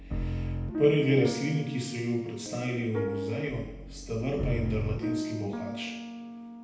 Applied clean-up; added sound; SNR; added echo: none; Piano; 4 dB; reverberation time 0.9 s.